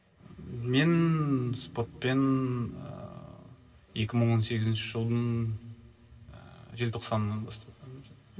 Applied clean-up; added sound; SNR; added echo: none; none; none; reverberation time 1.6 s.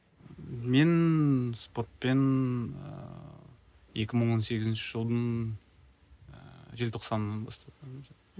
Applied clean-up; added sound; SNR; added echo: none; none; none; none.